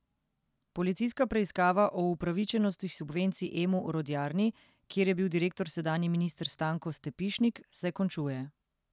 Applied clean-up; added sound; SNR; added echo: none; none; none; none.